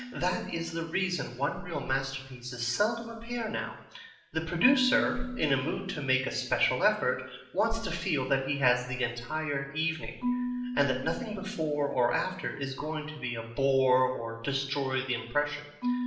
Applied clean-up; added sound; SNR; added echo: none; Marimba, xylophone / Wood; 10 dB; reverberation time 0.8 s.